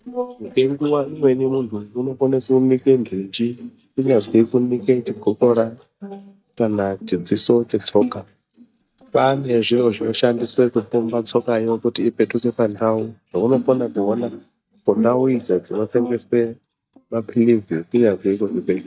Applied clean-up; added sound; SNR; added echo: neural mask model DeepFilterNet 3.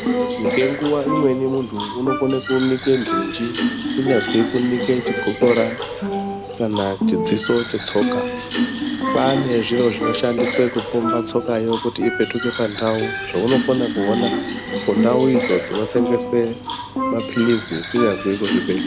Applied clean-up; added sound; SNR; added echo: none; Percussion + Fill (with liquid); 3 dB; none.